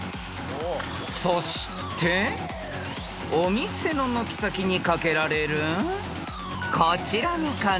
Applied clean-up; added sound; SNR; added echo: none; Sawing; 12 dB; none.